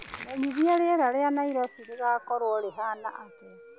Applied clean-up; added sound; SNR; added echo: none; Crumpling, crinkling + Musical instrument; 19 dB; none.